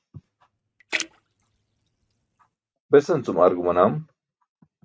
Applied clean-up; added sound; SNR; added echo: neural mask model RNNoise.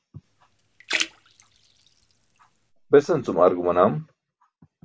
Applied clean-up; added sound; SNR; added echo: none; Splash, splatter; 11 dB; none.